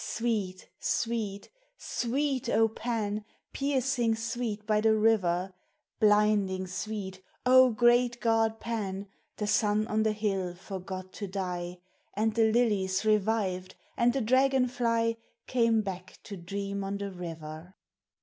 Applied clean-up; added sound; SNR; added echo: none; none; none; none.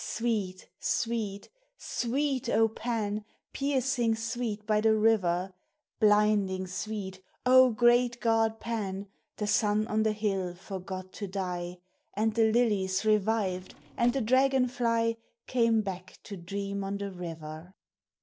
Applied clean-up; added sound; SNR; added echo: neural separator model SepFormer DNS4.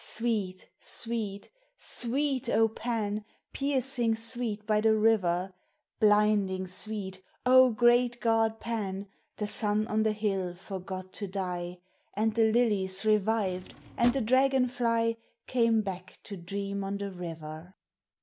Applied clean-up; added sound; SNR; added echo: none; Drawer open or close; 14 dB; none.